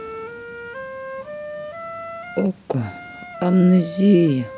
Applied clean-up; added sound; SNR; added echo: none; Wind instrument, woodwind instrument; 13 dB; none.